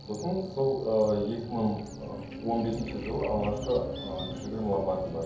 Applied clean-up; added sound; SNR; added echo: none; Buzz; 15 dB; reverberation time 0.7 s.